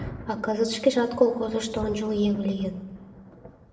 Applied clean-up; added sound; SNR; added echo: none; Thunder; 15 dB; reverberation time 0.8 s.